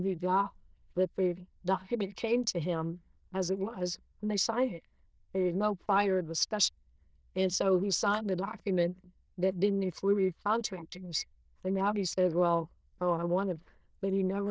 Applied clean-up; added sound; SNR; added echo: neural diffusion model UNIVERSE++.